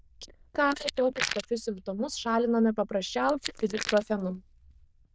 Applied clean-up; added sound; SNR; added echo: neural diffusion model UNIVERSE++.